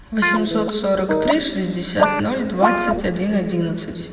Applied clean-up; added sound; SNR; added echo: none; Guitar; 2 dB; reverberation time 2.1 s.